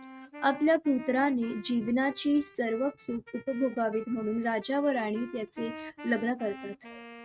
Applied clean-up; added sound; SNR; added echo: neural mask model RNNoise.